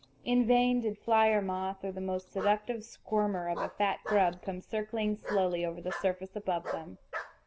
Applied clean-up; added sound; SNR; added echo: none; Bark; 14 dB; none.